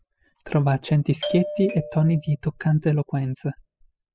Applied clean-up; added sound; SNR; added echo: classical method spectral subtraction.